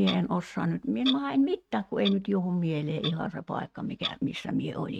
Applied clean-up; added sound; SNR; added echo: neural mask model RNNoise.